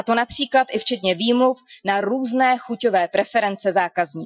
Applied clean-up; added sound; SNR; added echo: classical method Wiener filter.